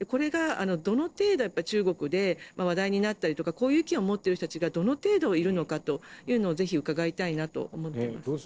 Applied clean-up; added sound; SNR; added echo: neural separator model SepFormer DNS4.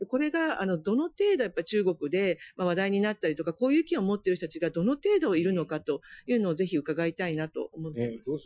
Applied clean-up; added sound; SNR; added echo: classical method Wiener filter.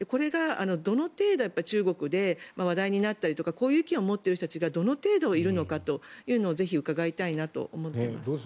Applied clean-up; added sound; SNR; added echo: none; none; none; none.